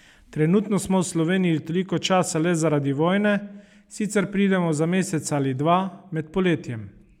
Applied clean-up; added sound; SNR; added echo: none; none; none; none.